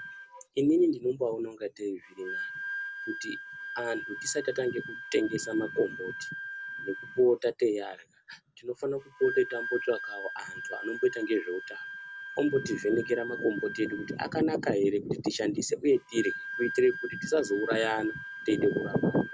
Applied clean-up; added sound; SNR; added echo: none; Wind instrument, woodwind instrument; 11 dB; none.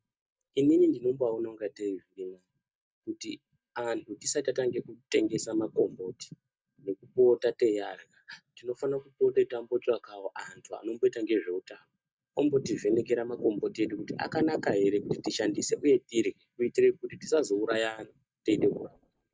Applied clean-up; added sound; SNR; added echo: neural mask model DeepFilterNet 3.